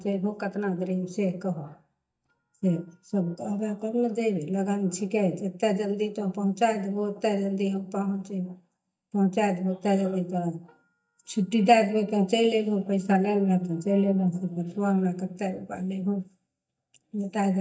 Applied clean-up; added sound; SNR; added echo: neural mask model DeepFilterNet 3.